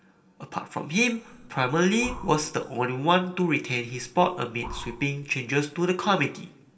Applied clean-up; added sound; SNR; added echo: none; Breathing; 18 dB; reverberation time 0.5 s.